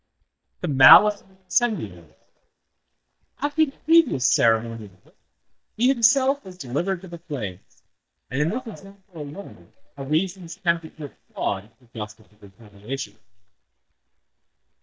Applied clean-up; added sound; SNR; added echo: neural mask model DeepFilterNet 3.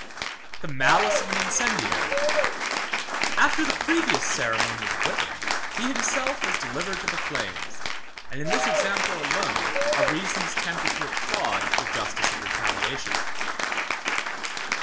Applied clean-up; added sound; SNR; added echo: none; Applause / Cheering; -2 dB; reverberation time 1.2 s.